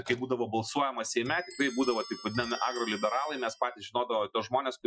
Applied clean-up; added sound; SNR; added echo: classical method Wiener filter.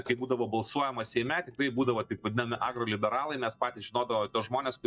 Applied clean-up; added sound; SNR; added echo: neural mask model DeepFilterNet 3.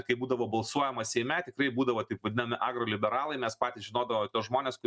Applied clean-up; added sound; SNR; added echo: none; none; none; none.